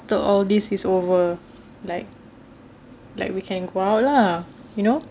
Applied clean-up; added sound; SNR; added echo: none; none; none; none.